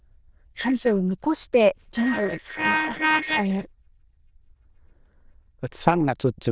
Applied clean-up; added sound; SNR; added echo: neural diffusion model UNIVERSE++.